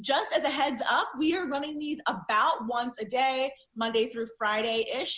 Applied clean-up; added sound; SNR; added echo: none; none; none; none.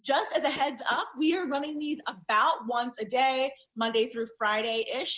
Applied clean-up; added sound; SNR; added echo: neural mask model DeepFilterNet 3.